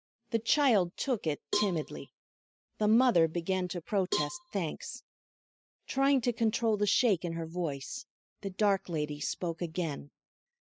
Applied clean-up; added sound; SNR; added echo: classical method spectral subtraction.